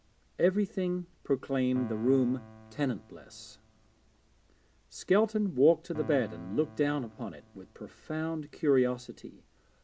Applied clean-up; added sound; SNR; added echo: none; Piano; 20 dB; none.